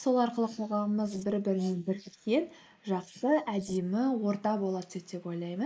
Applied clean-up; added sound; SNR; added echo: neural mask model Resemble Enhance denoiser.